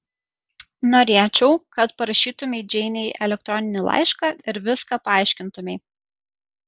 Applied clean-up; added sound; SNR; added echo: none; none; none; none.